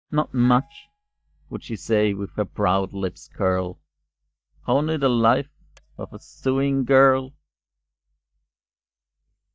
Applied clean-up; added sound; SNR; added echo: neural mask model DeepFilterNet 3.